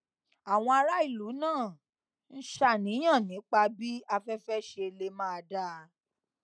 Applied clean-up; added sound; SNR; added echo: none; none; none; none.